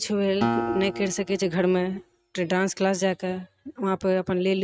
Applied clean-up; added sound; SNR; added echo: neural mask model RNNoise.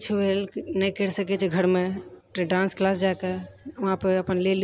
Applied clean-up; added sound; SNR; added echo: none; none; none; none.